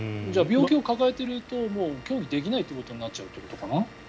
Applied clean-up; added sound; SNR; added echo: none; Engine / Vehicle + Organ; 19 dB; none.